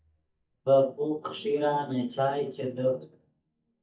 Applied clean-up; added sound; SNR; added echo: neural mask model DeepFilterNet 3.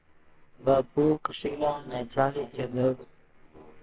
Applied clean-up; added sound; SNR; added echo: neural separator model SepFormer WHAMR!.